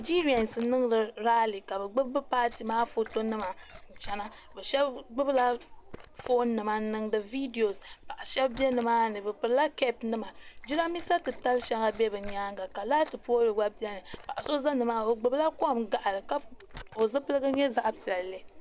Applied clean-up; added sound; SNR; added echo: none; Liquid; 17 dB; none.